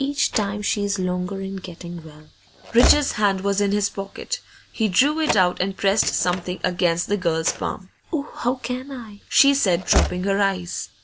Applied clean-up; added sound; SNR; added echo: none; Slam / Train; 8 dB; none.